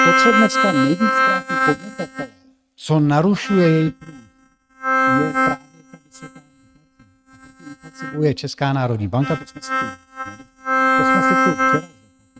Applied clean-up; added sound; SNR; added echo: neural mask model RNNoise.